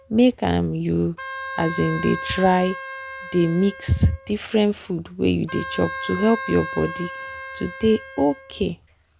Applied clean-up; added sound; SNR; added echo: none; Wind instrument, woodwind instrument; 12 dB; none.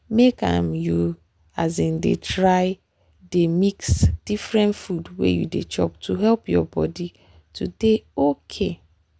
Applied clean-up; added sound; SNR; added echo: none; none; none; none.